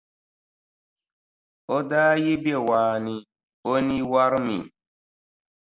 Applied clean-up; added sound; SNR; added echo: none; none; none; none.